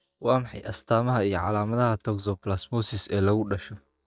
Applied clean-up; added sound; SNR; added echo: neural mask model DeepFilterNet 3.